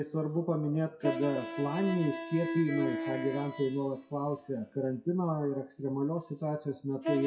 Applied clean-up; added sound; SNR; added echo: classical method WPE with log-MMSE.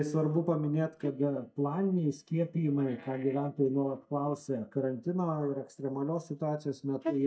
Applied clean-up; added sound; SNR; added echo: neural mask model DeepFilterNet 3.